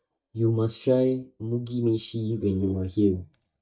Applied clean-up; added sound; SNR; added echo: neural mask model DeepFilterNet 3.